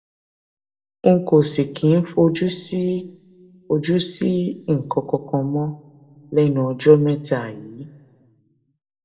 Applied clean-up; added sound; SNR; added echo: none; none; none; reverberation time 1.0 s.